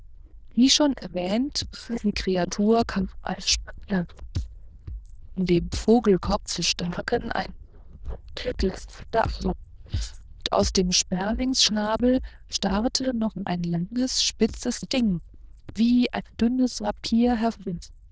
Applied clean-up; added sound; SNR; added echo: neural diffusion model UNIVERSE++.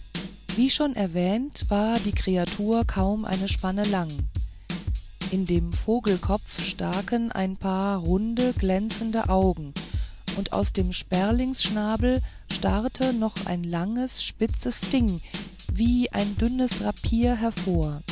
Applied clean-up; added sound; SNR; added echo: none; Drum / Drum kit; 6 dB; none.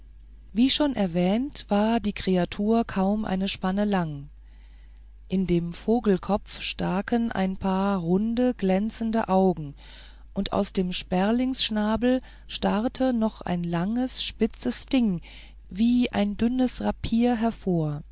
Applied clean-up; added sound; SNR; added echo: none; none; none; none.